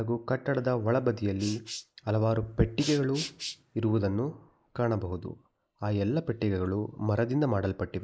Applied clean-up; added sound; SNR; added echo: neural mask model Resemble Enhance denoiser.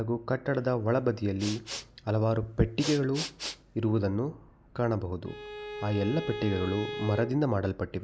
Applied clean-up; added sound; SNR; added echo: none; Bowed string instrument + Respiratory sounds; 11 dB; none.